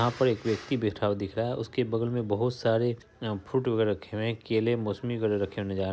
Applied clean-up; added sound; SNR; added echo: none; none; none; none.